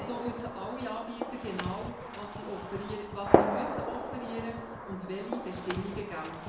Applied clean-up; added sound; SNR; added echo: none; Gunshot, gunfire; -5 dB; reverberation time 0.9 s.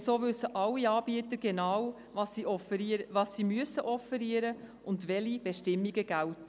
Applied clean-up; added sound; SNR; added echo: none; none; none; none.